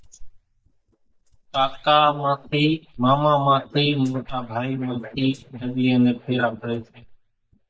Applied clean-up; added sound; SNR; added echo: neural mask model DeepFilterNet 3.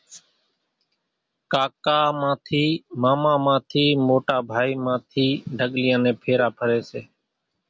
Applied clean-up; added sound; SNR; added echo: none; none; none; none.